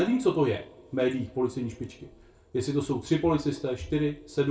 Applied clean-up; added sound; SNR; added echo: none; none; none; reverberation time 0.3 s.